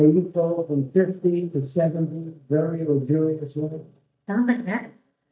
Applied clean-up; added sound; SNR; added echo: neural mask model DeepFilterNet 3.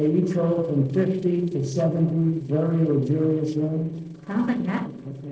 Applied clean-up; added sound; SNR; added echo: neural separator model SepFormer DNS4.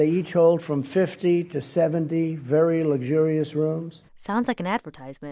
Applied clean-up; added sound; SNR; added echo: none; none; none; none.